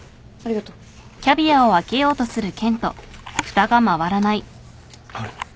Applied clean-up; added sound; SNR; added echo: none; Camera; 19 dB; none.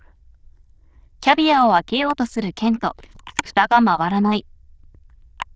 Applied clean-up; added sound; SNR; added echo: neural diffusion model UNIVERSE++.